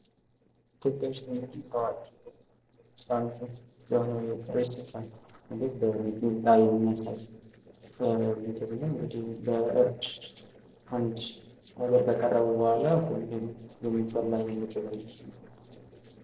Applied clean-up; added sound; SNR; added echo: neural separator model SepFormer DNS4.